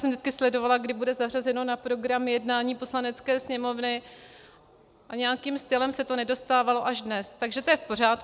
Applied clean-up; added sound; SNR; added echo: none; none; none; none.